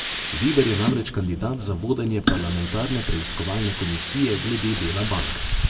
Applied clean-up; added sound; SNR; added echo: none; Hiss; 4 dB; reverberation time 1.3 s.